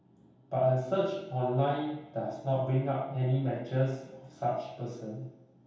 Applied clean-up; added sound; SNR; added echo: none; none; none; reverberation time 0.8 s.